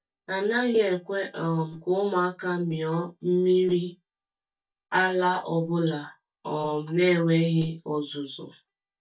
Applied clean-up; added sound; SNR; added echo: neural mask model DeepFilterNet 3.